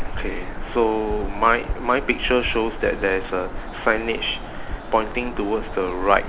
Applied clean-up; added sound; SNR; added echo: none; Bird vocalization, bird call, bird song; 6 dB; none.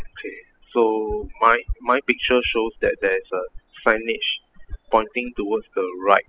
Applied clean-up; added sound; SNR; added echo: classical method spectral subtraction.